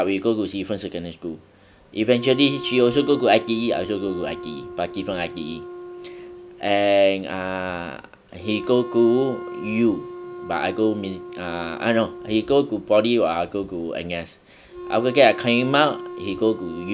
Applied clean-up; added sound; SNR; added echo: none; Wind instrument, woodwind instrument; 14 dB; none.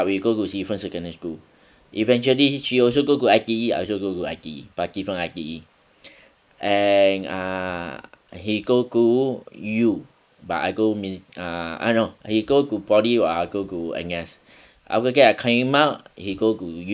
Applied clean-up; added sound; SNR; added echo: neural mask model Resemble Enhance denoiser.